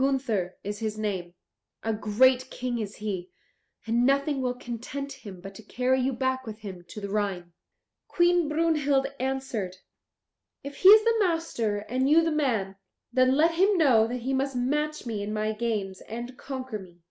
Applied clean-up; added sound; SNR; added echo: none; none; none; none.